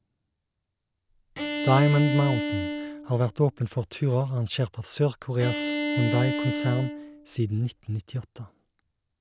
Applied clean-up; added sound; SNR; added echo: none; Bowed string instrument; 4 dB; none.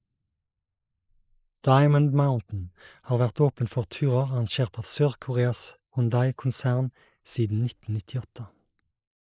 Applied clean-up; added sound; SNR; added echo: neural mask model Resemble Enhance denoiser.